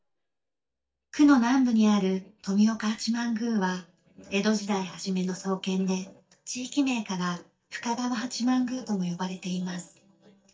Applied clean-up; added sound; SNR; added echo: neural mask model DeepFilterNet 3.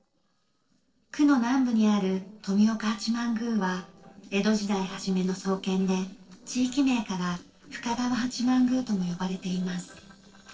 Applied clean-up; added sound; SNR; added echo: neural separator model SepFormer DNS4.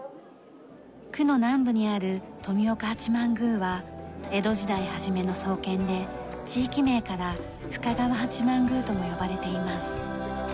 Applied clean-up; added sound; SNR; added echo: none; none; none; none.